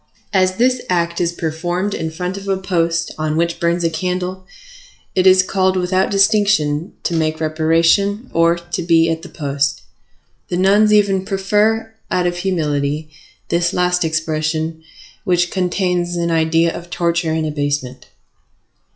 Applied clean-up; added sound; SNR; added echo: classical method log-MMSE.